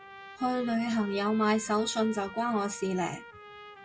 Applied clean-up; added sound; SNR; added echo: none; Trumpet; 16 dB; none.